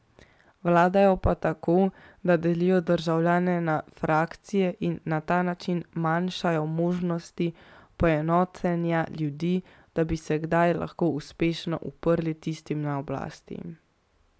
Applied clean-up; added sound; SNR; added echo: none; none; none; none.